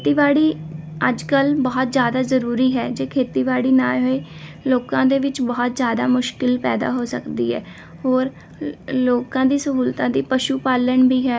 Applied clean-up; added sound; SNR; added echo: none; none; none; none.